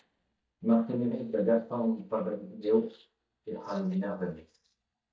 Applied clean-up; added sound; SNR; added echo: neural mask model DeepFilterNet 3.